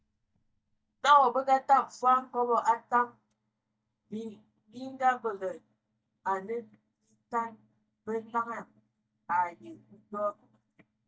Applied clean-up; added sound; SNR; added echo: neural mask model DeepFilterNet 3.